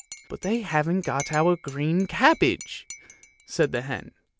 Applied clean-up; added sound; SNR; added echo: none; Cutlery, silverware / Dishes, pots, and pans / Chink, clink; 18 dB; none.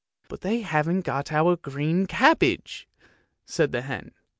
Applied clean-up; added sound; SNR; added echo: none; none; none; none.